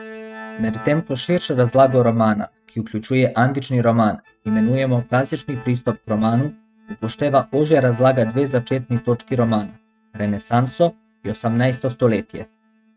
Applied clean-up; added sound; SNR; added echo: neural mask model RNNoise.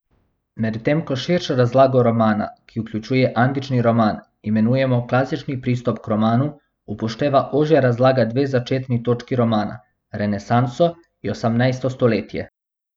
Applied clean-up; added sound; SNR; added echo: none; none; none; none.